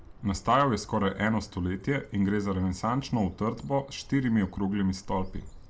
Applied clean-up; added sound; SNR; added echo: none; Bird; 18 dB; reverberation time 0.3 s.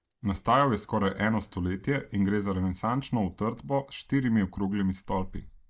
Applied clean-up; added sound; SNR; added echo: neural mask model DeepFilterNet 3.